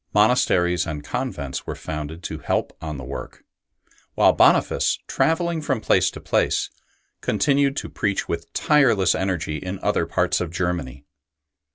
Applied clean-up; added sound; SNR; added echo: none; none; none; none.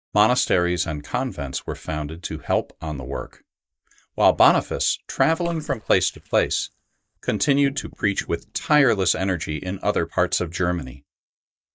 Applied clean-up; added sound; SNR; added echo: neural mask model DeepFilterNet 3.